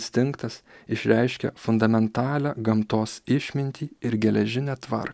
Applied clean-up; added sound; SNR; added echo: none; none; none; none.